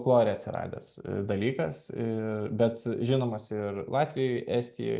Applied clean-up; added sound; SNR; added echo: none; none; none; none.